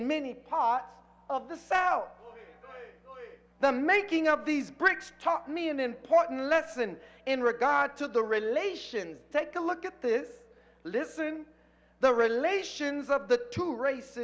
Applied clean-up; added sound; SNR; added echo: none; none; none; none.